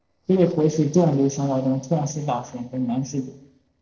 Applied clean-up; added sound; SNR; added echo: neural separator model SepFormer DNS4.